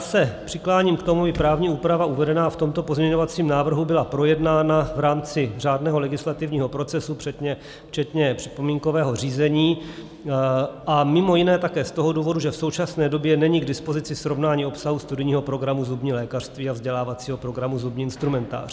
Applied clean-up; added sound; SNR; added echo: none; none; none; none.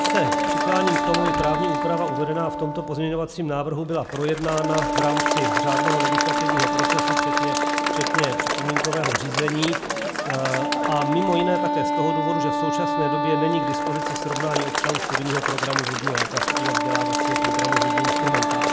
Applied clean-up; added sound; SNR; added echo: none; Wind instrument, woodwind instrument + Applause / Crowd; -4 dB; none.